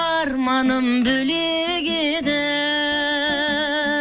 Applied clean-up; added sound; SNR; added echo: none; none; none; none.